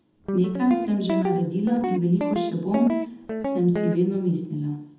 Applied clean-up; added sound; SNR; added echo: none; Guitar; 4 dB; reverberation time 0.8 s.